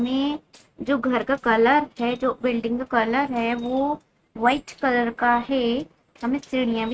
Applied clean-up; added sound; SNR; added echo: neural mask model RNNoise.